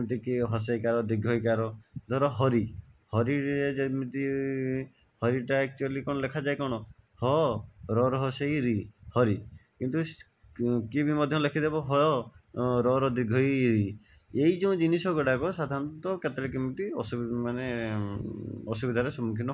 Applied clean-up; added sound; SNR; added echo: none; none; none; none.